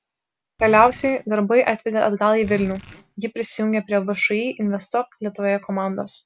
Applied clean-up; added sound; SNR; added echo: none; Zipper (clothing); 19 dB; none.